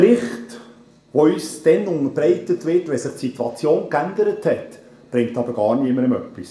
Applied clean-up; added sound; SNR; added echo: none; none; none; reverberation time 0.5 s.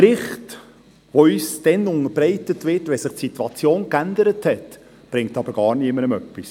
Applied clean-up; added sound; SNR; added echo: none; none; none; none.